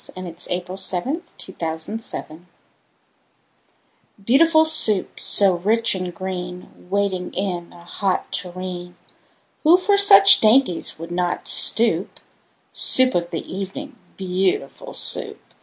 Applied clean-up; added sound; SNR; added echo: none; none; none; none.